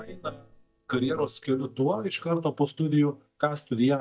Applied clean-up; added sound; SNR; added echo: neural mask model DeepFilterNet 3.